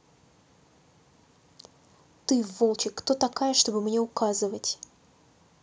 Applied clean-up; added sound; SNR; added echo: none; none; none; none.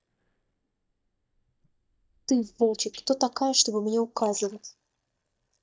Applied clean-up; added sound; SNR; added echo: neural mask model DeepFilterNet 3.